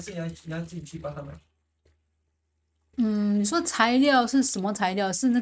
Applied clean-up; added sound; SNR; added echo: neural mask model RNNoise.